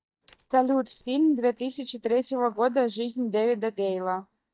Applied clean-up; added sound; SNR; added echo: neural mask model DeepFilterNet 3.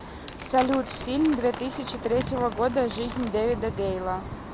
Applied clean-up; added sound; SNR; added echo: none; Crumpling, crinkling; 15 dB; none.